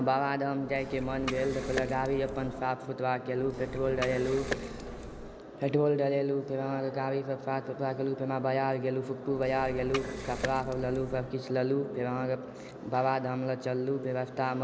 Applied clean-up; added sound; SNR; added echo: none; Liquid; 9 dB; none.